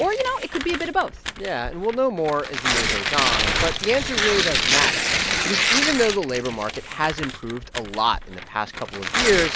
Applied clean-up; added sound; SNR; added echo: none; Tearing; 0 dB; none.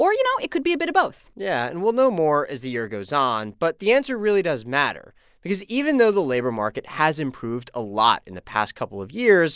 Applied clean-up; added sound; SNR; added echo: none; none; none; none.